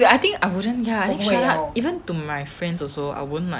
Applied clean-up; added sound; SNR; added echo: none; none; none; none.